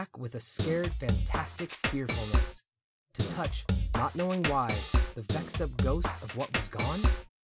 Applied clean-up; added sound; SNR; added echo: none; Drum kit; -5 dB; none.